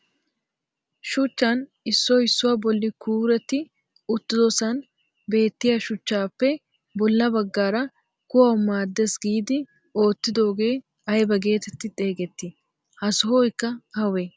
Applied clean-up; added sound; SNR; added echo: none; none; none; none.